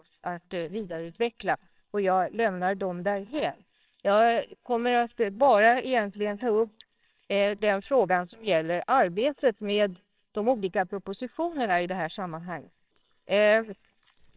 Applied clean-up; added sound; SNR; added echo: neural separator model SepFormer WHAMR!.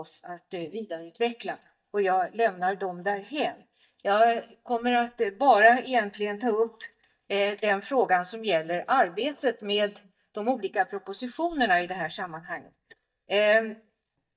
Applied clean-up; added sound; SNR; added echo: neural mask model DeepFilterNet 3.